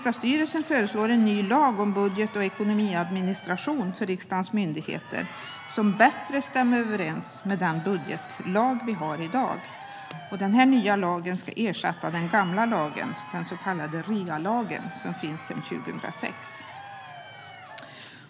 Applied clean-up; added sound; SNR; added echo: none; Crowd; 16 dB; none.